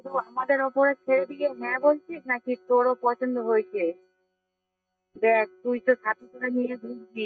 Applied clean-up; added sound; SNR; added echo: neural mask model DeepFilterNet 3.